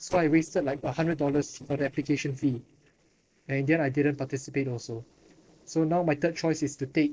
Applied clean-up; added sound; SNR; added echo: neural separator model SepFormer DNS4.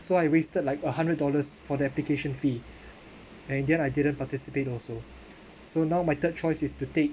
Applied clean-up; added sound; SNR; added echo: none; none; none; none.